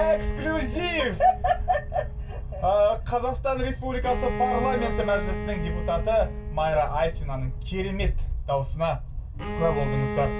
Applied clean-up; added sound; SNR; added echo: none; Bowed string instrument; 11 dB; reverberation time 0.2 s.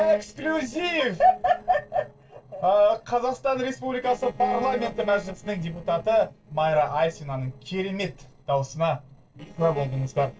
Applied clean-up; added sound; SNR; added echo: neural separator model SepFormer DNS4.